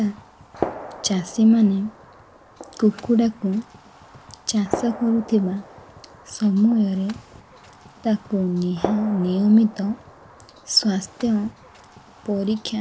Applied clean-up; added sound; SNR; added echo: none; Gunshot, gunfire; 14 dB; none.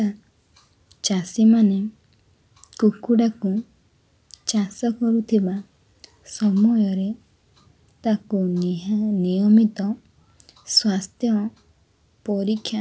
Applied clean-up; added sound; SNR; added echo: none; none; none; none.